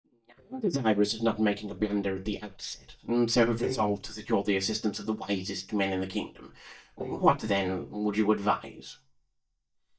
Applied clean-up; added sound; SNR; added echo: neural mask model DeepFilterNet 3.